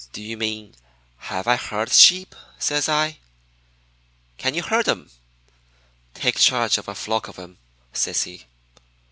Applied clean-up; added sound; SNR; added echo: none; none; none; none.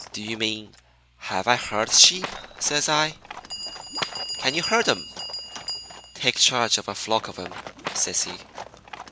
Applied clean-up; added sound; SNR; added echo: none; Bell + Livestock, farm animals, working animals; 11 dB; none.